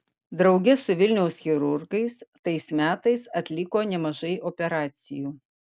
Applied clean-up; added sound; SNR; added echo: none; none; none; none.